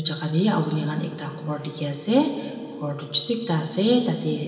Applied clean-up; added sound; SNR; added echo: none; Wind instrument, woodwind instrument; 19 dB; reverberation time 2.5 s.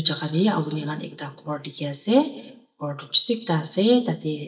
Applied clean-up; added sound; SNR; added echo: neural mask model DeepFilterNet 3.